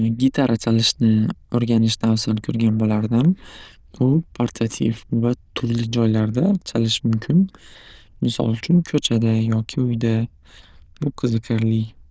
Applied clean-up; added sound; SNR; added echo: neural diffusion model UNIVERSE++.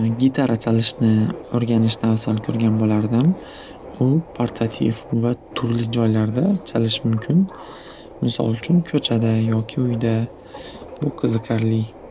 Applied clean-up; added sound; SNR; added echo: none; Subway, metro, underground; 18 dB; none.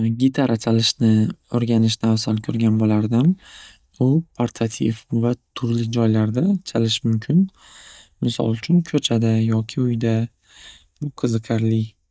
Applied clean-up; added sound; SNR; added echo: neural mask model DeepFilterNet 3.